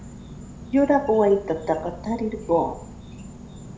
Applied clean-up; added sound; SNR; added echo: none; Insect; 15 dB; reverberation time 0.4 s.